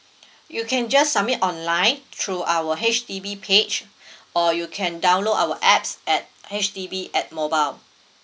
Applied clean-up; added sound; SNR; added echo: none; none; none; none.